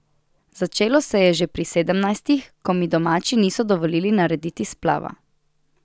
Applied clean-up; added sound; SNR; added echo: none; none; none; none.